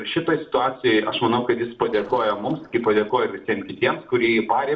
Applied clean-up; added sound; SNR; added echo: neural separator model SepFormer DNS4.